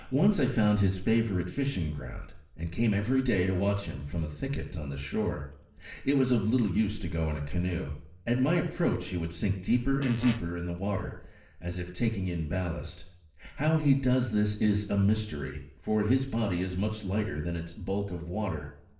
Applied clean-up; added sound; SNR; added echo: none; Fart; 12 dB; reverberation time 0.7 s.